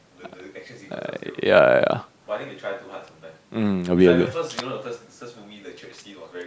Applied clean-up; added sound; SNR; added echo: none; none; none; none.